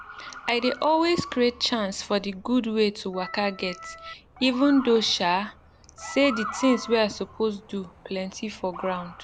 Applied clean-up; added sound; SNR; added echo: none; Organ + Motor vehicle (road) / Siren; 15 dB; none.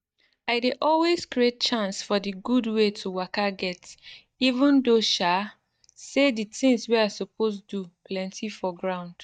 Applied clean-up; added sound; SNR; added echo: neural mask model DeepFilterNet 3.